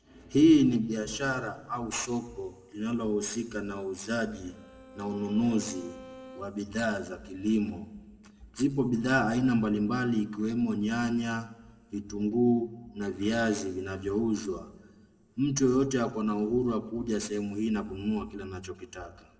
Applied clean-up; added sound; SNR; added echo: none; Bowed string instrument; 20 dB; reverberation time 0.8 s.